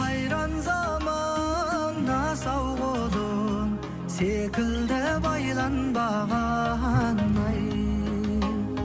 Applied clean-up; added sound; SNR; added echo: none; Drum; 15 dB; none.